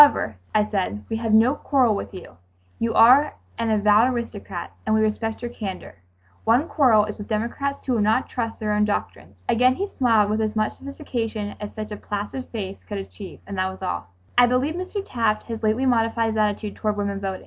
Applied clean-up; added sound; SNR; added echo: none; none; none; none.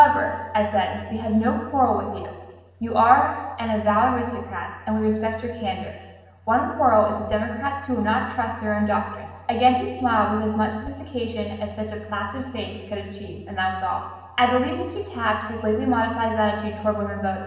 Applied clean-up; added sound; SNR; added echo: none; Whoosh, swoosh, swish; 18 dB; reverberation time 1.2 s.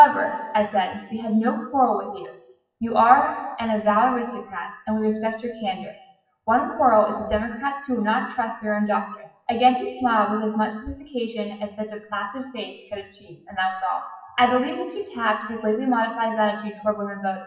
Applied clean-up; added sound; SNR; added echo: classical method WPE with log-MMSE.